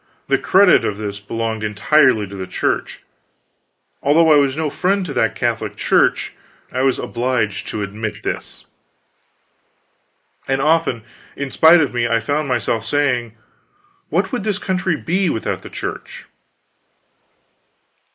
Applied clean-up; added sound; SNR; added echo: neural mask model Resemble Enhance denoiser.